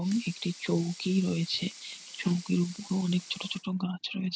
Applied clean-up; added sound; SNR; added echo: none; Sink (filling or washing) / Water tap, faucet / Liquid; 17 dB; none.